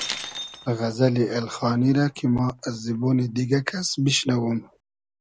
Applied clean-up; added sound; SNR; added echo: none; Shatter; 17 dB; none.